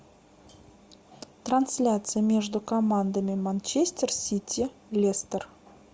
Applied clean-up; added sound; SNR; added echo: none; none; none; none.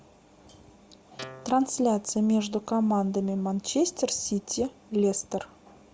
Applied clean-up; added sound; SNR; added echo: none; Guitar; 18 dB; none.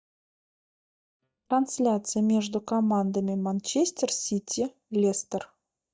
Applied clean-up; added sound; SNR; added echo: neural mask model DeepFilterNet 3.